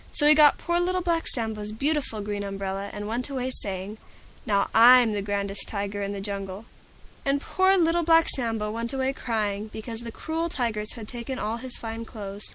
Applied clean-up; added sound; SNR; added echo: none; none; none; none.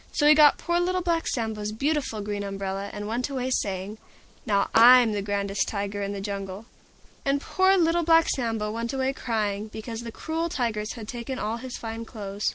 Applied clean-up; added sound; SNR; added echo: neural separator model SepFormer DNS4.